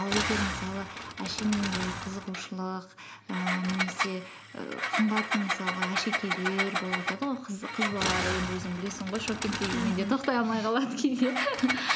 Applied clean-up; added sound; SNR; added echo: none; Engine; 3 dB; none.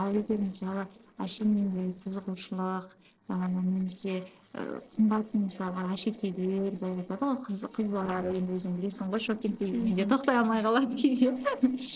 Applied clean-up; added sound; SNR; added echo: neural separator model SepFormer DNS4.